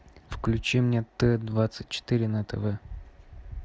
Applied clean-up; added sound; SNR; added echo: none; none; none; none.